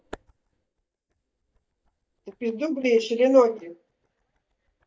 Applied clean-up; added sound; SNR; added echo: neural mask model DeepFilterNet 3.